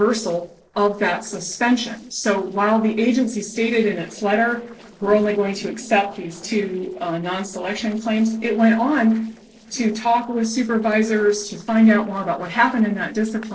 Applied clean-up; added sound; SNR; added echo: neural separator model SepFormer DNS4.